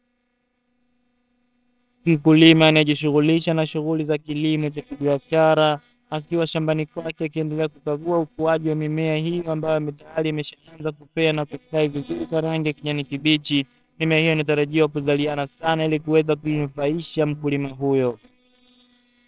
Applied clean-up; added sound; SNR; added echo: neural separator model SepFormer WHAMR!.